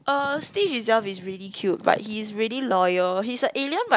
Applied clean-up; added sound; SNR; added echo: none; none; none; none.